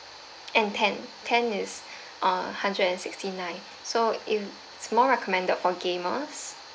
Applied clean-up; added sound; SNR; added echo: none; none; none; none.